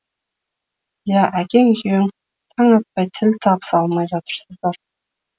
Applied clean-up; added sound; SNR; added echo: none; none; none; none.